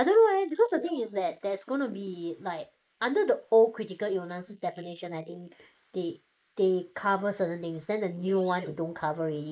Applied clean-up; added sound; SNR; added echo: neural mask model Resemble Enhance denoiser.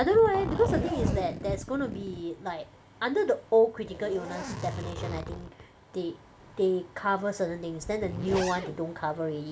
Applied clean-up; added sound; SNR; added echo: none; Zipper (clothing); 10 dB; none.